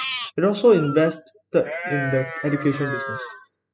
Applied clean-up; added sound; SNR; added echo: classical method spectral subtraction.